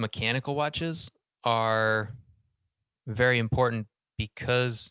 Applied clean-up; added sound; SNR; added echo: none; none; none; none.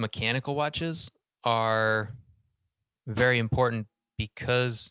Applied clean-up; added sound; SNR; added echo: none; Snare drum; 17 dB; none.